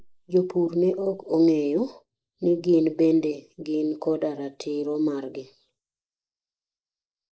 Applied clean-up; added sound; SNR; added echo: neural mask model Resemble Enhance denoiser.